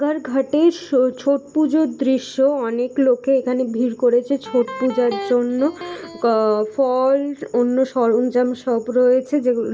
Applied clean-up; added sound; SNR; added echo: none; Electric guitar; 13 dB; none.